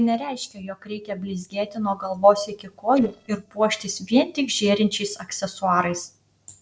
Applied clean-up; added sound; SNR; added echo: neural separator model SepFormer DNS4.